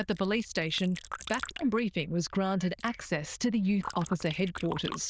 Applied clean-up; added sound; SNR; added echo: neural diffusion model UNIVERSE++.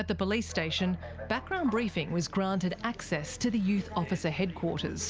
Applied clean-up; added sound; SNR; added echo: none; none; none; none.